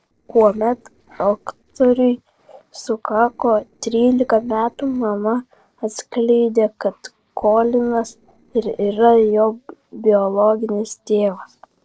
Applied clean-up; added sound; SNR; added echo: neural separator model SepFormer DNS4.